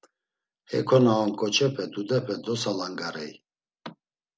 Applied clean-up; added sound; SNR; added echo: none; none; none; none.